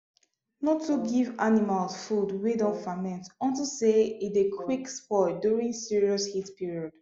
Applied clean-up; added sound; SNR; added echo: none; Brass instrument; 19 dB; none.